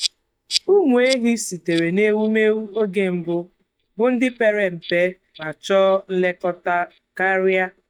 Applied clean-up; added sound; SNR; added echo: neural mask model DeepFilterNet 3.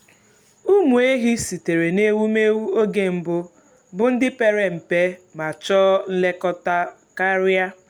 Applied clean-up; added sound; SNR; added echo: none; none; none; none.